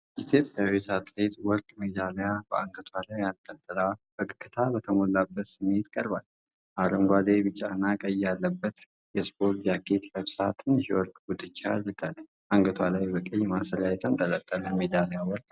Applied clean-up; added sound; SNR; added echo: none; none; none; none.